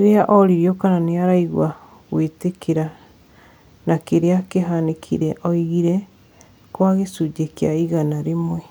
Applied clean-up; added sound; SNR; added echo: none; none; none; none.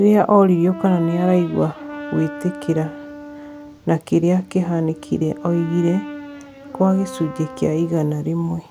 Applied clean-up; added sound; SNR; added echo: none; Brass instrument; 15 dB; none.